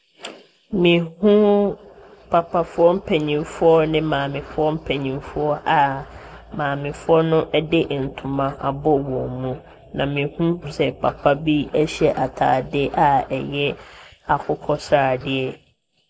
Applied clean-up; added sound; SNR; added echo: none; none; none; none.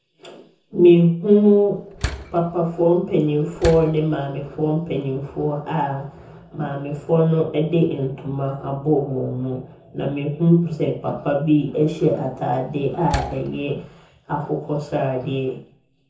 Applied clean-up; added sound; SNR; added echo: none; Slam; 12 dB; reverberation time 0.5 s.